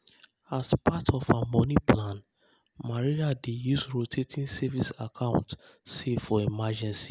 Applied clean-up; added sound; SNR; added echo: none; none; none; none.